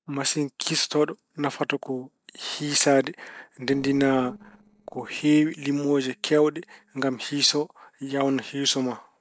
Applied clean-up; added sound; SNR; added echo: neural separator model SepFormer DNS4.